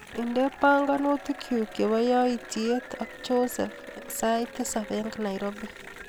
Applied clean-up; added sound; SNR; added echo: none; Applause / Cheering; 16 dB; none.